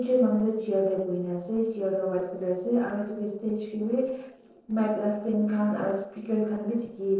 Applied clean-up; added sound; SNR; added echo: neural separator model SepFormer DNS4.